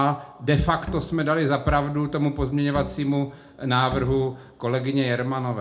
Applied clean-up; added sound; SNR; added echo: none; Bowed string instrument; 15 dB; reverberation time 0.4 s.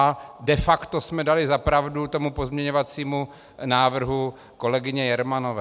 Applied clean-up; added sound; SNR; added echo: none; none; none; none.